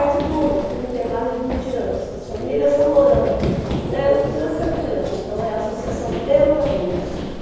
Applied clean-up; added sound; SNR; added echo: none; Run; 7 dB; reverberation time 1.2 s.